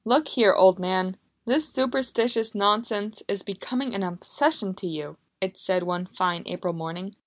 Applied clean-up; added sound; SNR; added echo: none; none; none; none.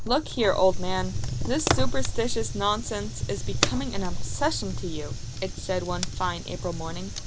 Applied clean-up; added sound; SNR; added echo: none; Fire; -1 dB; none.